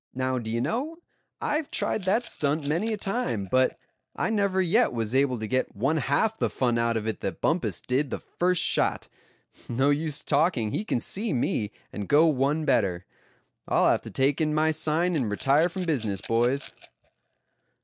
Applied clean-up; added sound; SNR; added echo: neural mask model DeepFilterNet 3.